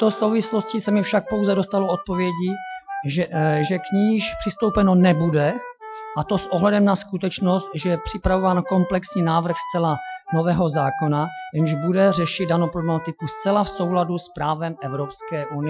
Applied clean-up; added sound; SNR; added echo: classical method Wiener filter.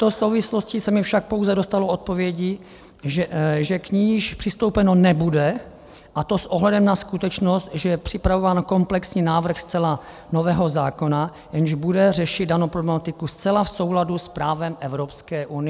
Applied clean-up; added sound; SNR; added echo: none; none; none; none.